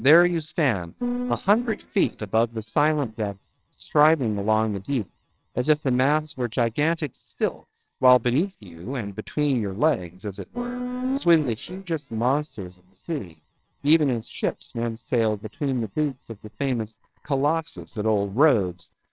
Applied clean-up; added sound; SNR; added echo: neural separator model SepFormer WHAMR!.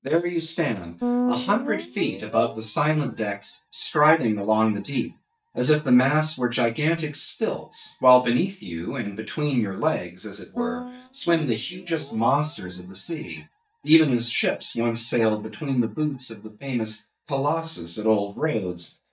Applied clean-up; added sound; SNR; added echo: neural mask model DeepFilterNet 3.